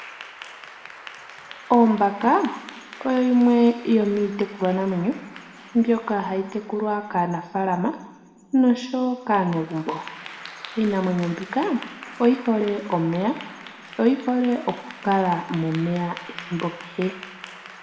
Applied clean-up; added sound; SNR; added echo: none; Applause / Clapping; 18 dB; reverberation time 1.2 s.